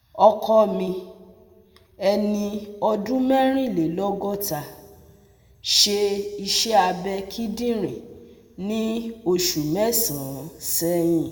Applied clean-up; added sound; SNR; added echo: none; none; none; reverberation time 1.2 s.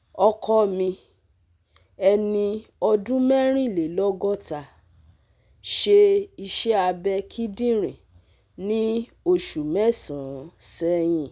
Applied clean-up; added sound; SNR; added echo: none; none; none; none.